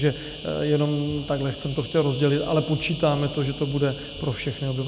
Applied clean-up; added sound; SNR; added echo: none; Insect; 5 dB; none.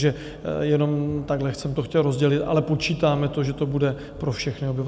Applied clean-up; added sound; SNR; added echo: none; none; none; none.